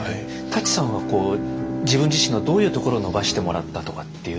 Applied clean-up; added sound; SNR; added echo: none; Bowed string instrument; 6 dB; none.